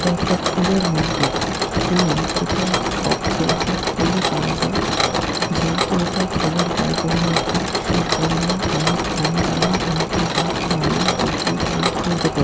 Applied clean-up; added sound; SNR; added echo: none; Mechanisms; -3 dB; none.